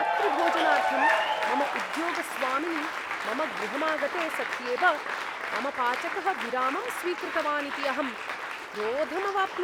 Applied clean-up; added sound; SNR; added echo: none; Applause / Cheering; -1 dB; none.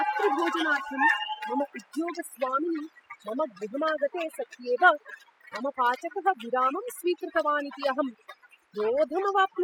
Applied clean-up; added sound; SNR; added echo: classical method spectral subtraction.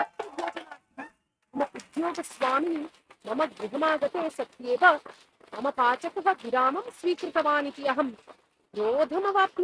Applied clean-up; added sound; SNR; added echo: neural mask model RNNoise.